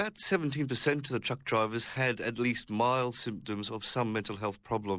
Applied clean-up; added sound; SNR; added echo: none; none; none; none.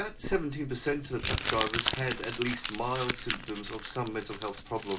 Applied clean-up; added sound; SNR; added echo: none; Crumpling, crinkling; 1 dB; reverberation time 0.2 s.